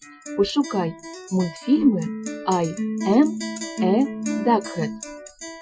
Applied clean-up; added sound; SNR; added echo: classical method Wiener filter.